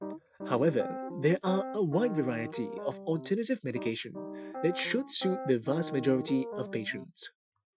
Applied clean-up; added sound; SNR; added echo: classical method Wiener filter.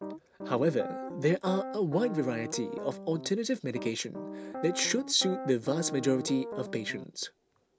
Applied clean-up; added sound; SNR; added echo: none; Piano; 9 dB; none.